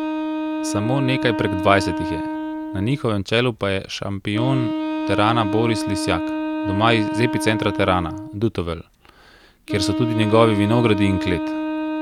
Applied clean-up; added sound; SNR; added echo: none; Wind instrument, woodwind instrument; 4 dB; none.